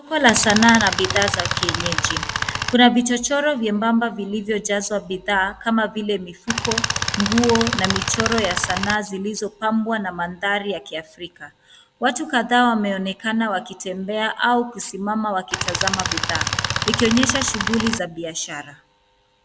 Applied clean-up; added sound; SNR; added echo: none; Tools; 2 dB; none.